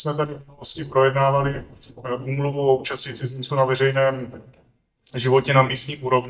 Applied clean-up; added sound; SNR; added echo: neural mask model DeepFilterNet 3.